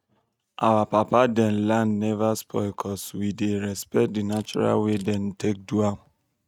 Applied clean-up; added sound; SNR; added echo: neural mask model RNNoise.